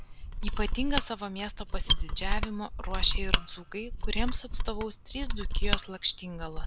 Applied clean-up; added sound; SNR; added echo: none; Mechanisms; -4 dB; none.